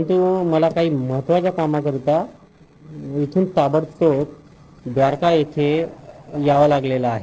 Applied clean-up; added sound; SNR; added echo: neural separator model SepFormer DNS4.